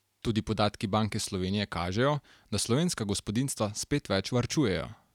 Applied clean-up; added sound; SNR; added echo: none; none; none; none.